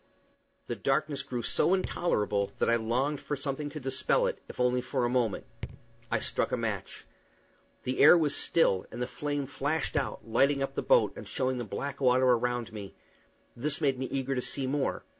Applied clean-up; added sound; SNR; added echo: none; Raindrop / Drip; 15 dB; none.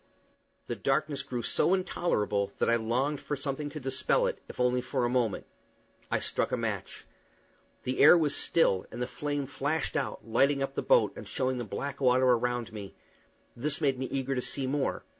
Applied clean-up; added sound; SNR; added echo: none; none; none; none.